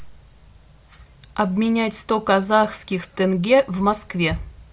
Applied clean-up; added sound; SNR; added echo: none; none; none; none.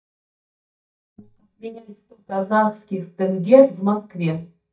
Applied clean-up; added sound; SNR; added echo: neural mask model DeepFilterNet 3.